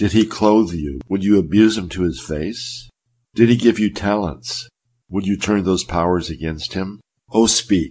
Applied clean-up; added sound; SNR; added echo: none; none; none; none.